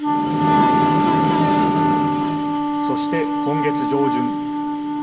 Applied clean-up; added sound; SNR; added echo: none; Wind instrument, woodwind instrument; -4 dB; reverberation time 2.1 s.